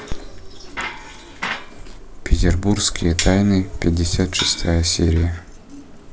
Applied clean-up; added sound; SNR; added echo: none; Bicycle; 13 dB; none.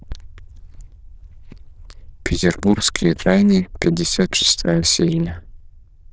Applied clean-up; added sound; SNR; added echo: neural diffusion model UNIVERSE++.